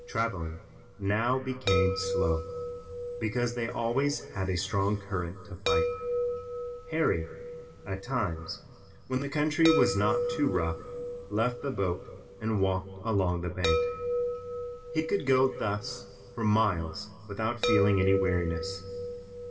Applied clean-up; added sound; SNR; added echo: none; Chime; 4 dB; reverberation time 2.6 s.